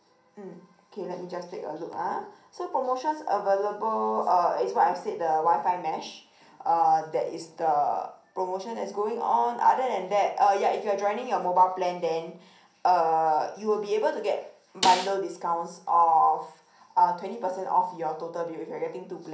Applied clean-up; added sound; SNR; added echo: none; Snare drum; 7 dB; reverberation time 0.6 s.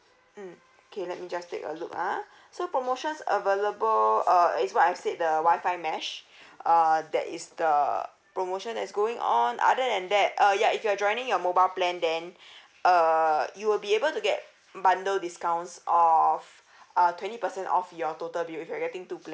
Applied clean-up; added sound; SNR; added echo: none; none; none; none.